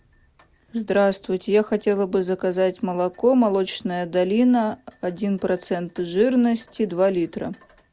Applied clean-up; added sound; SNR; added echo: none; none; none; none.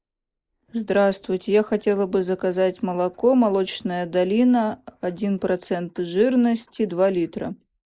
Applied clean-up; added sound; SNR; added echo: neural mask model Resemble Enhance denoiser.